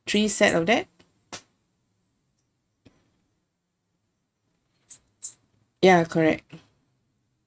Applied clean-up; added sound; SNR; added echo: neural mask model RNNoise.